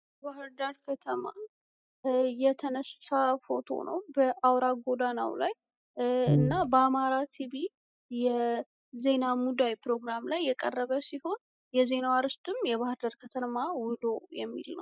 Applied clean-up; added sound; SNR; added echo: classical method spectral subtraction.